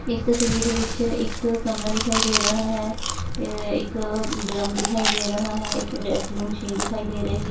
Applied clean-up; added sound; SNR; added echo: none; Chewing, mastication; 2 dB; reverberation time 0.2 s.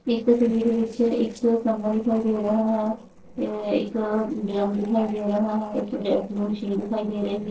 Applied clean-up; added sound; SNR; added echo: neural separator model SepFormer DNS4.